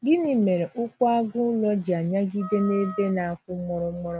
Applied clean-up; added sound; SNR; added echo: none; Wind instrument, woodwind instrument; 17 dB; none.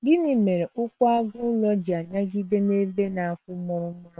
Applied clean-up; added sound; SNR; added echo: neural separator model SepFormer WHAM!.